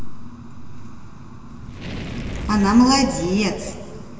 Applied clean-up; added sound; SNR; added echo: none; Fire; 12 dB; reverberation time 1.9 s.